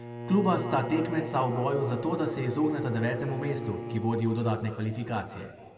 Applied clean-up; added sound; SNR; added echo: none; Bowed string instrument; 9 dB; reverberation time 1.9 s.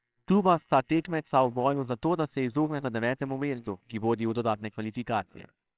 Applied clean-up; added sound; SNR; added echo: neural separator model SepFormer WHAMR!.